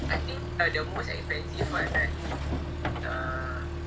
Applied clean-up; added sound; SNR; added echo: none; Accelerating, revving, vroom; -1 dB; none.